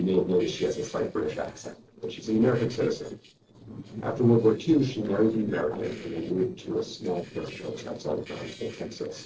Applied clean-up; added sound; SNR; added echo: neural separator model SepFormer DNS4.